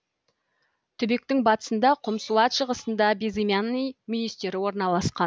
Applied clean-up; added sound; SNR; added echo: none; none; none; none.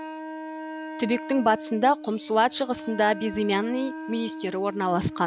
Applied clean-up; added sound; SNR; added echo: none; Wind instrument, woodwind instrument; 11 dB; none.